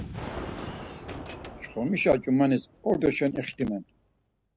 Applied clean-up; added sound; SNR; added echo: none; Gunshot, gunfire; 13 dB; none.